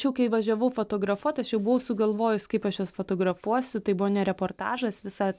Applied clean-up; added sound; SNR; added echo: none; none; none; none.